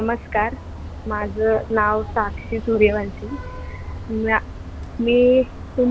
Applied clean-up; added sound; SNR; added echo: none; Vehicle horn, car horn, honking; 11 dB; none.